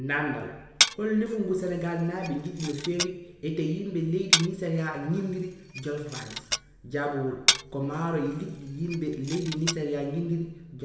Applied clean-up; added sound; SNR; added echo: none; Glass; 1 dB; reverberation time 1.0 s.